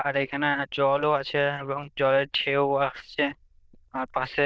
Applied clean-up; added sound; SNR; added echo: neural diffusion model UNIVERSE++.